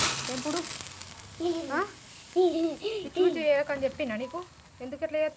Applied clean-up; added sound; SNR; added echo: none; Hiss; 10 dB; none.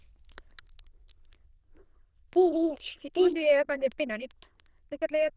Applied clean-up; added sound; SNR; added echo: neural diffusion model UNIVERSE++.